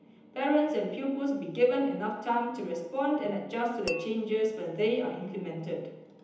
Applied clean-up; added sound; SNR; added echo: none; Tap / Glass; 14 dB; reverberation time 1.3 s.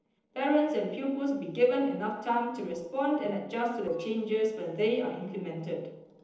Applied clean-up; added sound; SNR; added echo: neural separator model SepFormer DNS4.